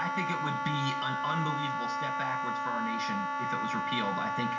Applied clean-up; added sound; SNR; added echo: none; Wind instrument, woodwind instrument; -3 dB; reverberation time 0.5 s.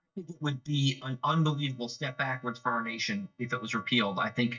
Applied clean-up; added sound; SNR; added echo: neural mask model DeepFilterNet 3.